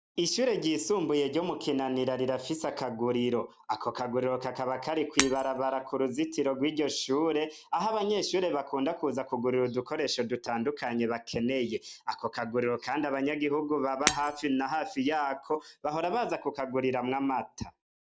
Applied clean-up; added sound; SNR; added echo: none; Shatter; 6 dB; none.